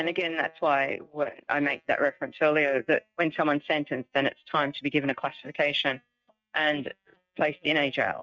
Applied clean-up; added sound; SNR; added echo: neural mask model DeepFilterNet 3.